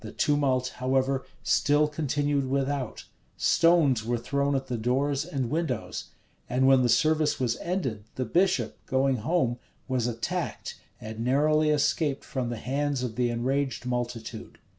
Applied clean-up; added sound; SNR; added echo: none; none; none; none.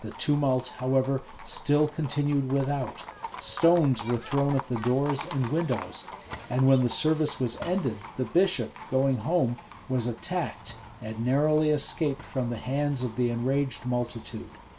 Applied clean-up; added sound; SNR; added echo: none; Livestock, farm animals, working animals; 16 dB; none.